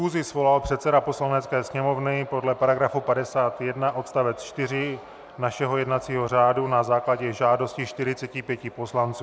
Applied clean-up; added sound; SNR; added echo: none; none; none; none.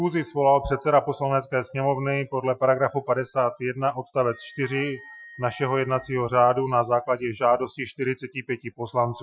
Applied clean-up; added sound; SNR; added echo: classical method Wiener filter.